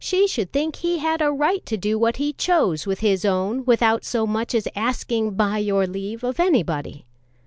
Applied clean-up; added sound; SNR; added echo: none; none; none; none.